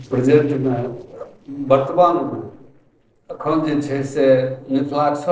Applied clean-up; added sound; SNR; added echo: neural separator model SepFormer DNS4.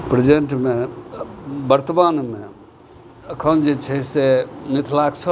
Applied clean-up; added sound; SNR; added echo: none; none; none; none.